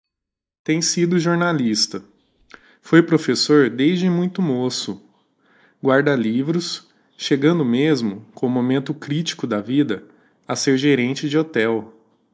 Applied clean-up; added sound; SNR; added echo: neural mask model DeepFilterNet 3.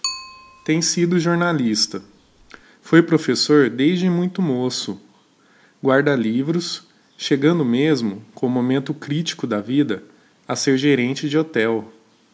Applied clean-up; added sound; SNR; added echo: none; Bicycle; 16 dB; none.